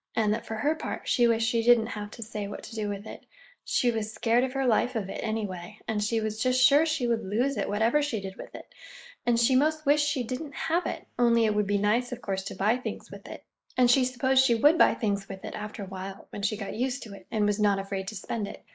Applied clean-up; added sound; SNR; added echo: neural mask model Resemble Enhance denoiser.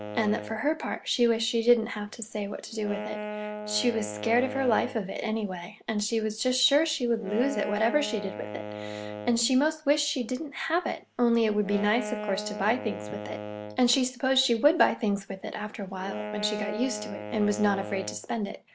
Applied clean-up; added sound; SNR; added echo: none; Wind instrument, woodwind instrument; 11 dB; none.